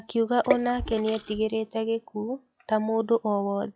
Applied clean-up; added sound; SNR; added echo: classical method log-MMSE.